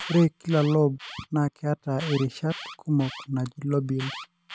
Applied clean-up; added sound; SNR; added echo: none; Alarm; 16 dB; none.